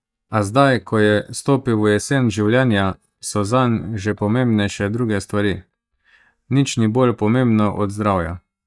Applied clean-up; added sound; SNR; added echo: neural mask model DeepFilterNet 3.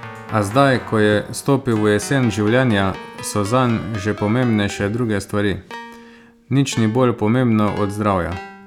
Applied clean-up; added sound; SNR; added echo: none; Keyboard (musical); 17 dB; none.